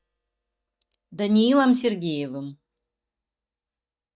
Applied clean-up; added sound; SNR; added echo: neural mask model DeepFilterNet 3.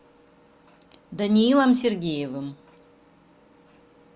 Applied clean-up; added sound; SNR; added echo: none; none; none; none.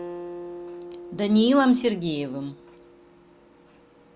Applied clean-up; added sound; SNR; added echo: none; Acoustic guitar; 15 dB; none.